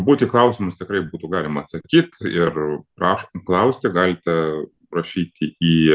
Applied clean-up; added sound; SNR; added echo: none; none; none; none.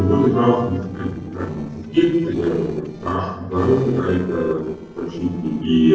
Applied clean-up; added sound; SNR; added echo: neural separator model SepFormer DNS4.